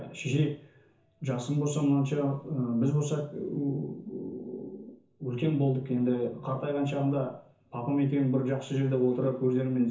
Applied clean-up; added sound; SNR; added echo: none; none; none; reverberation time 0.6 s.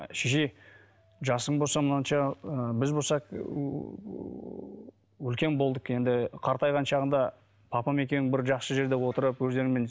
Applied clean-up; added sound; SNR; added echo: none; none; none; none.